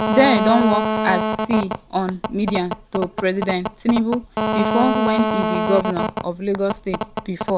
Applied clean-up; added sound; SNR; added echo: none; Telephone; 2 dB; none.